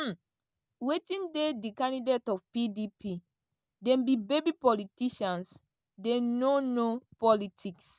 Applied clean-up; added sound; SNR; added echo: none; none; none; none.